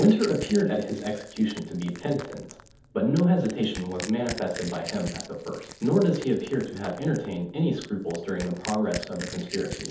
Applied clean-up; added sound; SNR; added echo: none; Crushing; 15 dB; reverberation time 0.6 s.